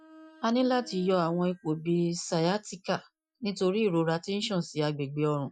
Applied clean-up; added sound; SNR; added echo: classical method Wiener filter.